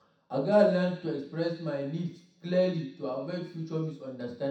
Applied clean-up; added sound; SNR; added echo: none; none; none; reverberation time 0.7 s.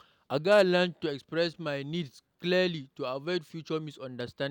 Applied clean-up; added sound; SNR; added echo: none; none; none; none.